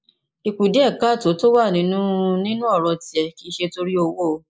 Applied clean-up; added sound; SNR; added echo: neural mask model Resemble Enhance denoiser.